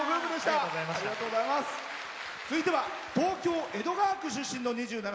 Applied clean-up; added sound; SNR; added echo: none; none; none; none.